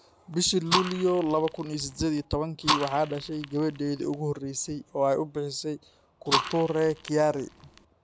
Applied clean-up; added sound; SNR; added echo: none; Fire; 4 dB; none.